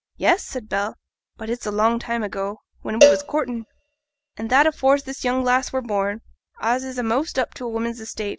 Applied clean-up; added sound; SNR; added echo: none; Cowbell; -1 dB; none.